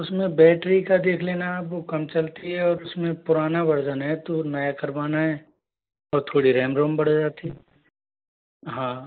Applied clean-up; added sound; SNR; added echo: neural mask model Resemble Enhance denoiser.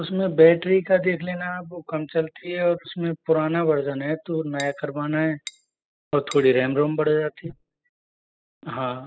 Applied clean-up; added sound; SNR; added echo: classical method spectral subtraction.